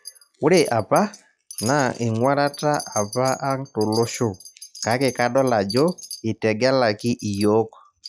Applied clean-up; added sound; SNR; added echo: classical method log-MMSE.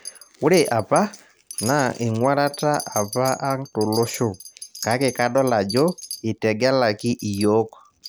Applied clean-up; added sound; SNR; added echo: none; Wind chime; 15 dB; none.